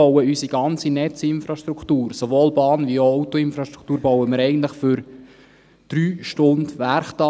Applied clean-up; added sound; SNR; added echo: none; none; none; none.